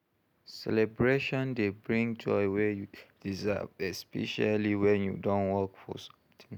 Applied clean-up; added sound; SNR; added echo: none; none; none; none.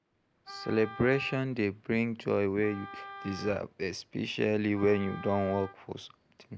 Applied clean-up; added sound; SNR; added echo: none; Wind instrument, woodwind instrument; 17 dB; none.